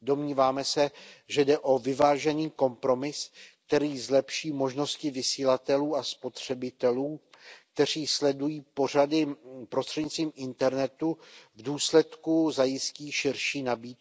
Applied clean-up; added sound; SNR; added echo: none; none; none; none.